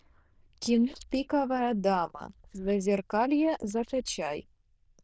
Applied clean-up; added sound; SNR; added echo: neural diffusion model UNIVERSE++.